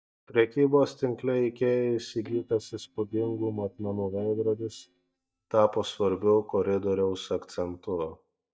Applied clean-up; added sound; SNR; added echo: neural mask model DeepFilterNet 3.